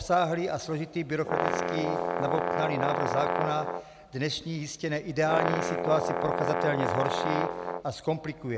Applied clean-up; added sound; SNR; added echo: none; Brass instrument; 1 dB; none.